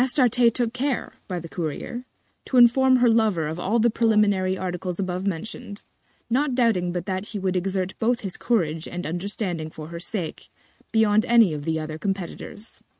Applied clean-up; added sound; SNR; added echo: neural mask model RNNoise.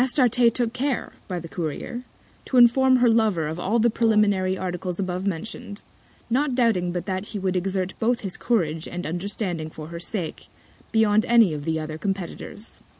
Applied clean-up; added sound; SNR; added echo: none; Brass instrument; 19 dB; none.